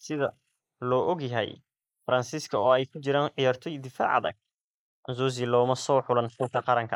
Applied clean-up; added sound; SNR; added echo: neural mask model Resemble Enhance denoiser.